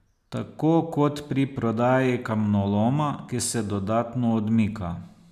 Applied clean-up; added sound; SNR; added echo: none; none; none; none.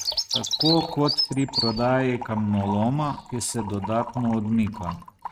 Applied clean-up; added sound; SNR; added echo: neural mask model RNNoise.